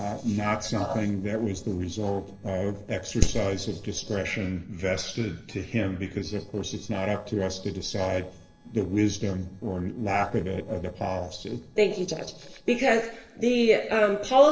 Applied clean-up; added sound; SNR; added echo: neural separator model SepFormer DNS4.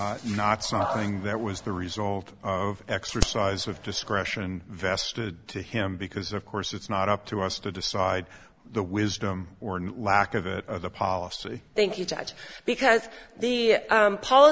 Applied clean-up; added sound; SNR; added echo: none; none; none; none.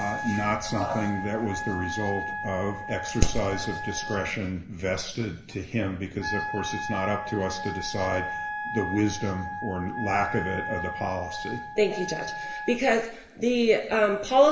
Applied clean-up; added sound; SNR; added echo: none; Wind instrument, woodwind instrument; 8 dB; reverberation time 0.7 s.